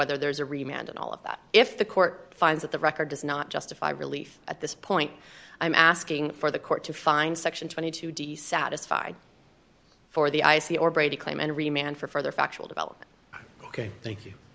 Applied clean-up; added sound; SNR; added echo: none; none; none; none.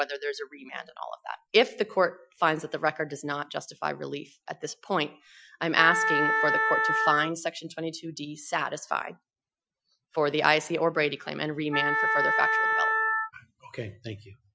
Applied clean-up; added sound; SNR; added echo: classical method Wiener filter.